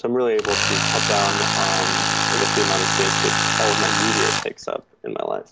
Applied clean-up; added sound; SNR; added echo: none; Tools; -4 dB; none.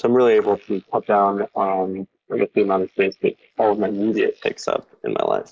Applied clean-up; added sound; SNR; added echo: neural mask model Resemble Enhance denoiser.